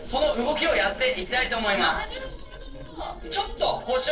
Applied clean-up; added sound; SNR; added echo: neural separator model SepFormer DNS4.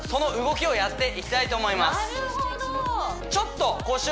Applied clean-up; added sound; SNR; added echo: none; none; none; none.